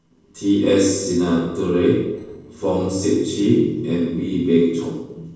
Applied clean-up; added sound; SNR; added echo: neural separator model SepFormer DNS4.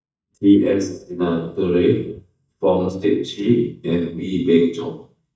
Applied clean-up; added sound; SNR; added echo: neural mask model DeepFilterNet 3.